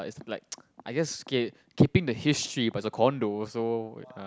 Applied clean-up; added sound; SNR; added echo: none; none; none; none.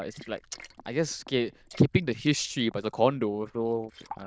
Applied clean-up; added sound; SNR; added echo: neural diffusion model UNIVERSE++.